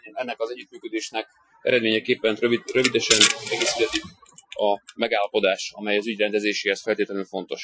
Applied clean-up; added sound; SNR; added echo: classical method Wiener filter.